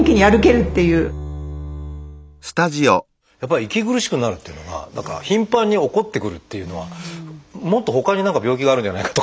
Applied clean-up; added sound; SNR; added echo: none; none; none; none.